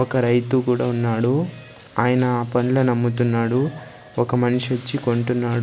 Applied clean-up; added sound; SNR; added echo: none; none; none; none.